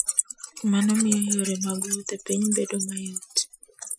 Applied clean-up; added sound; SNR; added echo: classical method Wiener filter.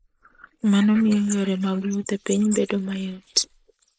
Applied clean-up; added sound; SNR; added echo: neural mask model Resemble Enhance denoiser.